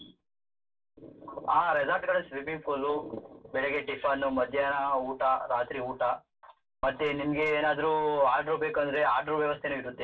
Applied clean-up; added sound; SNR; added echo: none; none; none; reverberation time 0.2 s.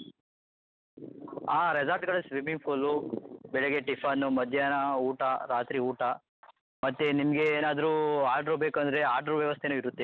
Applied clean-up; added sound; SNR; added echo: none; none; none; none.